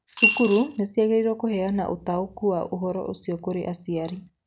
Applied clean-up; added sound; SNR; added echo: none; Coin (dropping) / Glass; -3 dB; none.